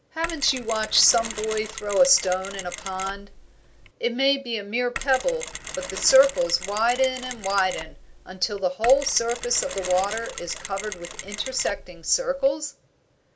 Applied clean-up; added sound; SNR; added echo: none; Mechanisms; 11 dB; none.